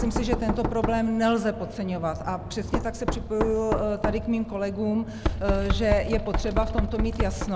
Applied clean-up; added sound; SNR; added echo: none; Knock; 2 dB; none.